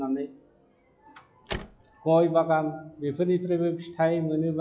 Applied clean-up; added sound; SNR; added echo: classical method log-MMSE.